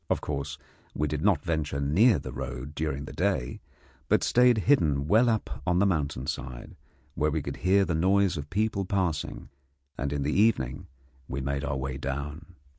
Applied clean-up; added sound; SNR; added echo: none; none; none; none.